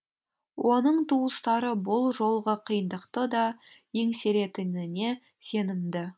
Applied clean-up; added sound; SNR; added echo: none; none; none; none.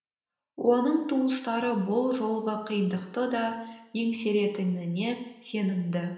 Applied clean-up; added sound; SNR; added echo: none; none; none; reverberation time 0.9 s.